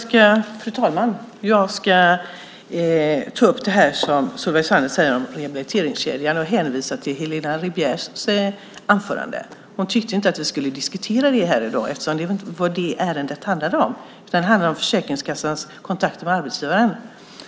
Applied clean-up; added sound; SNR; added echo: none; none; none; none.